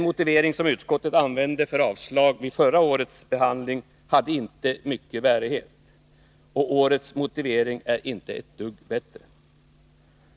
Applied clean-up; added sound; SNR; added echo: none; none; none; none.